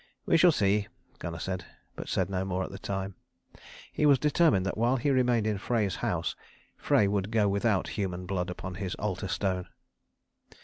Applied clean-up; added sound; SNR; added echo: none; none; none; none.